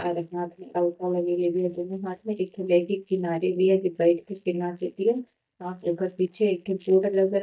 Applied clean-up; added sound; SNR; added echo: neural mask model DeepFilterNet 3.